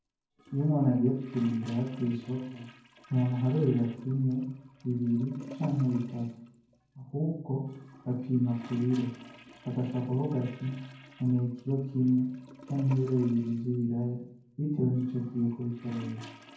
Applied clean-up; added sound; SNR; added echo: none; Toilet flush / Gurgling; 19 dB; reverberation time 0.9 s.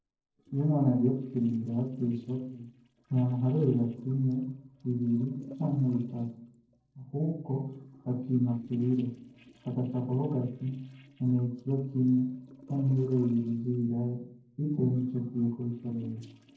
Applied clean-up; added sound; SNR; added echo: neural separator model SepFormer DNS4.